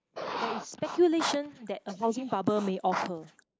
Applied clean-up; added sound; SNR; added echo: neural mask model Resemble Enhance denoiser.